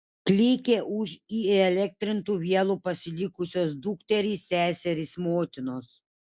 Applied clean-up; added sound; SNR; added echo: none; none; none; none.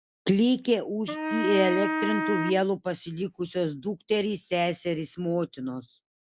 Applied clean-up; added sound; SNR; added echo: none; Wind instrument, woodwind instrument; 3 dB; none.